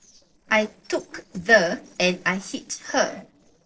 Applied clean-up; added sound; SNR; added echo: neural separator model SepFormer DNS4.